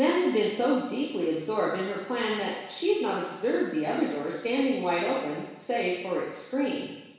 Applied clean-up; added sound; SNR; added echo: none; none; none; reverberation time 1.1 s.